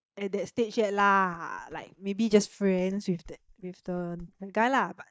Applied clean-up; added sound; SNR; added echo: neural mask model DeepFilterNet 3.